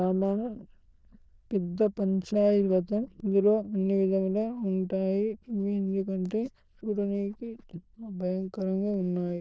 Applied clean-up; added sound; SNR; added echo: neural diffusion model UNIVERSE++.